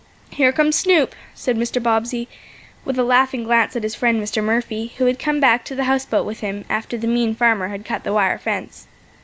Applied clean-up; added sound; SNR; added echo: none; none; none; none.